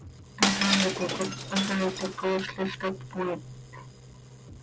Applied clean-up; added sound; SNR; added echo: none; Shatter; 0 dB; none.